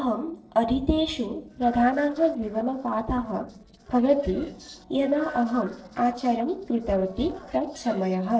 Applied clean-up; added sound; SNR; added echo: neural separator model SepFormer DNS4.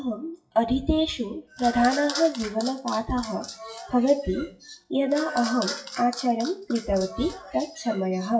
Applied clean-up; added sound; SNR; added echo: classical method WPE with log-MMSE.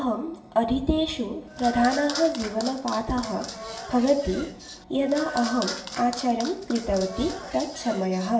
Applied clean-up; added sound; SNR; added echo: none; Applause / Clapping; 11 dB; reverberation time 0.6 s.